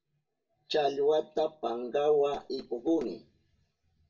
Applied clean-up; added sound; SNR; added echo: none; none; none; reverberation time 0.2 s.